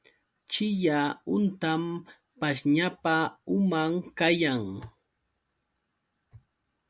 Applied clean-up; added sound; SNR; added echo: none; none; none; none.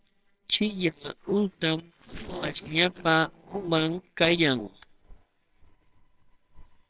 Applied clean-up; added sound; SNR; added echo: neural separator model SepFormer WHAMR!.